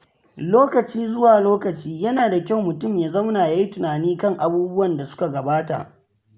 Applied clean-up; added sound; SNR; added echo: none; none; none; none.